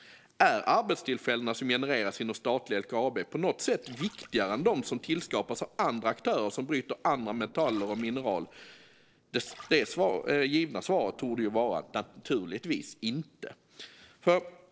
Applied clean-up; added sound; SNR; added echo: neural separator model SepFormer DNS4.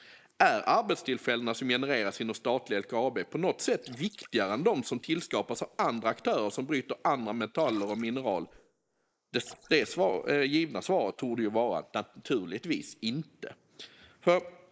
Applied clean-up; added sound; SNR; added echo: neural mask model Resemble Enhance denoiser.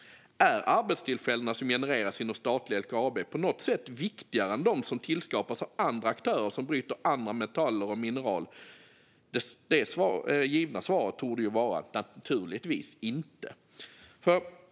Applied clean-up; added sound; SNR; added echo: none; none; none; none.